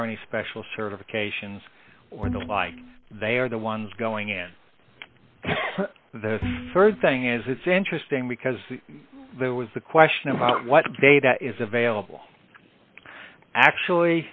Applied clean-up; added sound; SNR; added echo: none; Bowed string instrument; 10 dB; none.